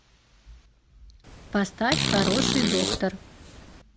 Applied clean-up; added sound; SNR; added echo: none; Fart; -1 dB; none.